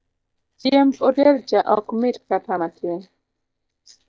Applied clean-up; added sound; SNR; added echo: neural mask model DeepFilterNet 3.